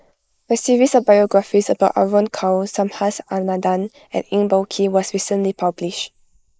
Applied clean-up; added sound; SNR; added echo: neural mask model Resemble Enhance denoiser.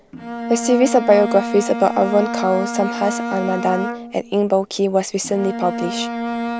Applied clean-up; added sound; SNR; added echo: none; Bowed string instrument; 7 dB; none.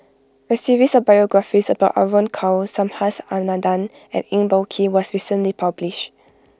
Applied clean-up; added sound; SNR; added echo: none; none; none; none.